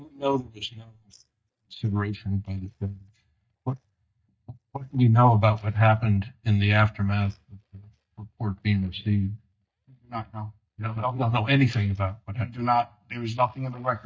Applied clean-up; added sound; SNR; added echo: neural mask model DeepFilterNet 3.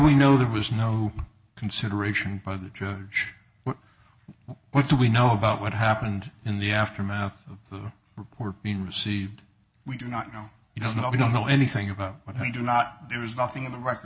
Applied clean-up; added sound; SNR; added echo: none; none; none; none.